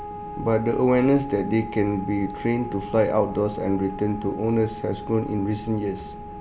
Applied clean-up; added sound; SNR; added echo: none; Wind instrument, woodwind instrument; 12 dB; none.